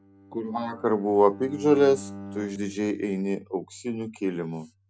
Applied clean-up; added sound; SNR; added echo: none; Bowed string instrument; 18 dB; none.